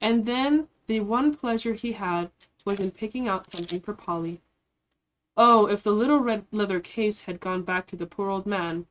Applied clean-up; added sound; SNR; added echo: neural mask model RNNoise.